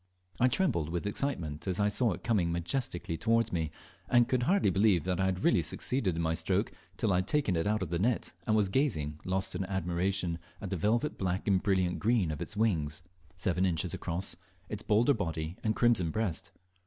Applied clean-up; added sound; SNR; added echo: none; none; none; none.